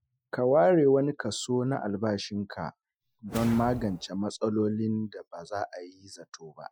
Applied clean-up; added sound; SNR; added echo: classical method Wiener filter.